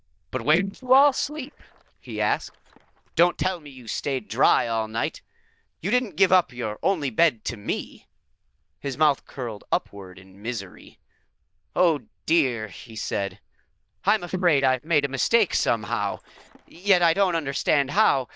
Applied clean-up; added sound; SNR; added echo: neural diffusion model UNIVERSE++.